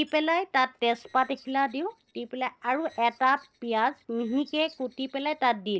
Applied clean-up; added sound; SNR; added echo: neural separator model SepFormer DNS4.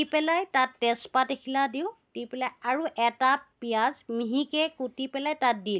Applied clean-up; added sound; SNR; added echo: none; none; none; none.